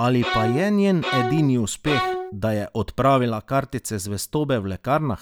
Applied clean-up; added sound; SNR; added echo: none; Bowed string instrument; 5 dB; none.